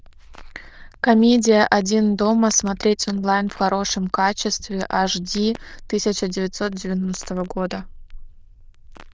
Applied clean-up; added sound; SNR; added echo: neural diffusion model UNIVERSE++.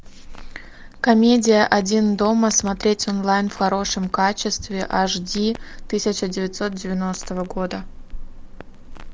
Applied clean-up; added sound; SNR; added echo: none; Crackle; 15 dB; none.